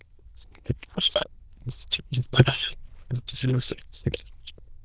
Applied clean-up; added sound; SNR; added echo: neural diffusion model UNIVERSE++.